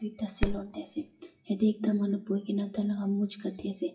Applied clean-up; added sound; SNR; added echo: classical method WPE with log-MMSE.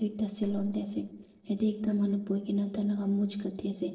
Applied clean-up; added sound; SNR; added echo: neural separator model SepFormer DNS4.